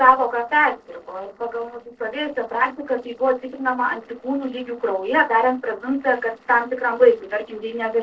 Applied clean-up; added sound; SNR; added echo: neural separator model SepFormer DNS4.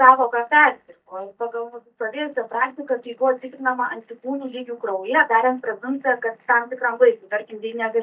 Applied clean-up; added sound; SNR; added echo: neural mask model DeepFilterNet 3.